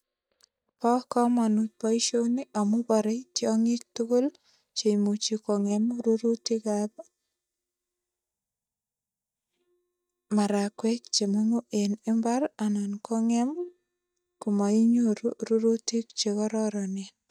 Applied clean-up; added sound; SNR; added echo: neural mask model DeepFilterNet 3.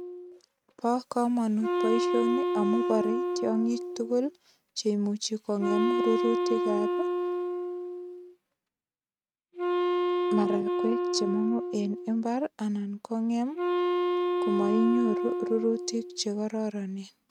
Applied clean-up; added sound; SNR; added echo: neural mask model RNNoise.